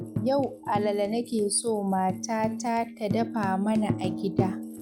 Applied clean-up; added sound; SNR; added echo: none; Tambourine; 6 dB; none.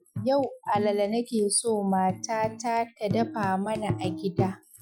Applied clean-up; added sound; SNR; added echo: classical method Wiener filter.